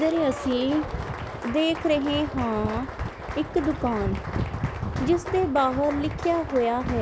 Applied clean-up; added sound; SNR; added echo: none; Applause; 11 dB; none.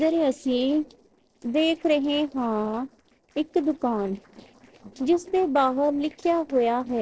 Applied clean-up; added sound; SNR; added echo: neural separator model SepFormer DNS4.